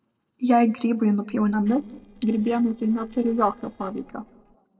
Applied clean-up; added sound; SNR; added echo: neural separator model SepFormer DNS4.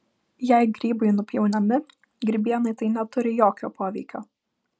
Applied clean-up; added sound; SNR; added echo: none; none; none; none.